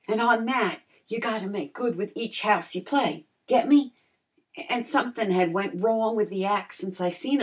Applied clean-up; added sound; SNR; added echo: none; none; none; none.